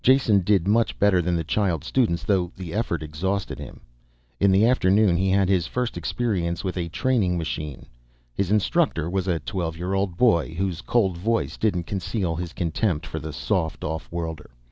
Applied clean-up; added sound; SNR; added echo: none; none; none; none.